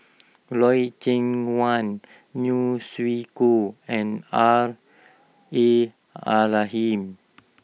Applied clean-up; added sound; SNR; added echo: none; none; none; none.